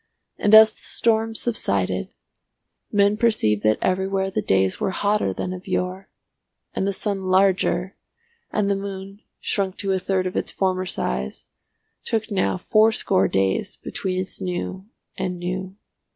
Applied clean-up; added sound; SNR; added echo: none; none; none; none.